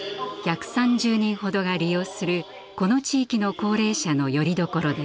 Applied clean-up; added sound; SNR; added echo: none; none; none; none.